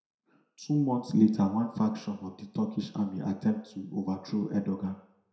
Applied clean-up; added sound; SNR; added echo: none; none; none; reverberation time 0.5 s.